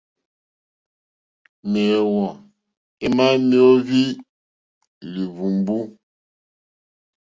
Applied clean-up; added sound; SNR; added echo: none; none; none; none.